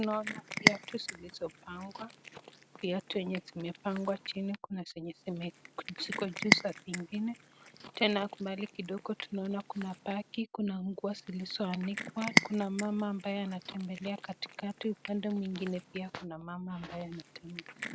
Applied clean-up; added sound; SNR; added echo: none; Cat; 2 dB; none.